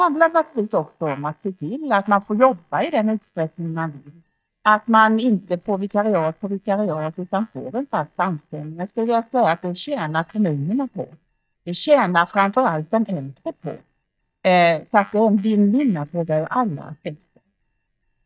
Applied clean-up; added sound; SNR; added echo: neural mask model DeepFilterNet 3.